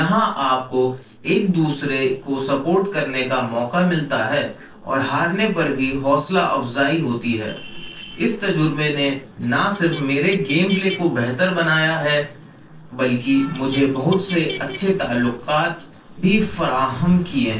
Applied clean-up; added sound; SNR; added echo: neural separator model SepFormer DNS4.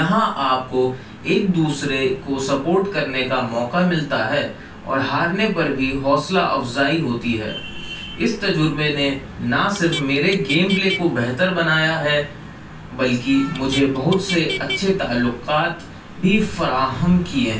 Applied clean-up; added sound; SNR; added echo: none; Motor vehicle (road); 13 dB; reverberation time 0.3 s.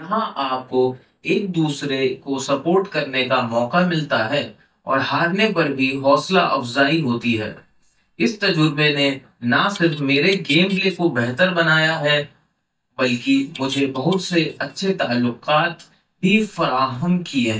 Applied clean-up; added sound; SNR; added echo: neural mask model DeepFilterNet 3.